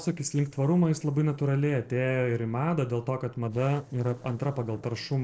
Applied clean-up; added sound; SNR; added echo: neural separator model SepFormer DNS4.